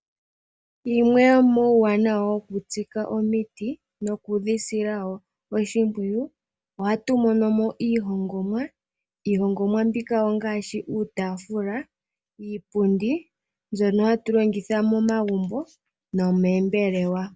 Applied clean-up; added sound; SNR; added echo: none; none; none; none.